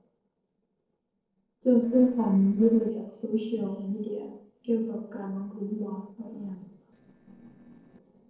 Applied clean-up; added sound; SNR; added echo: neural separator model SepFormer DNS4.